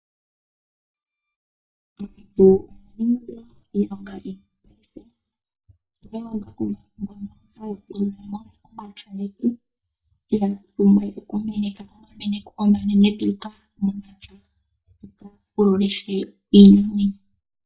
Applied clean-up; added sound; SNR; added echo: neural mask model DeepFilterNet 3.